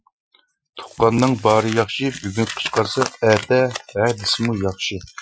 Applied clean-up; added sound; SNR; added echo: classical method Wiener filter.